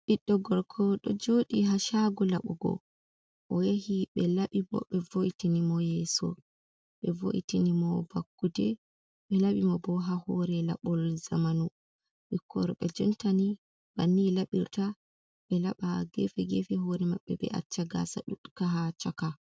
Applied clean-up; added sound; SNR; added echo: none; none; none; none.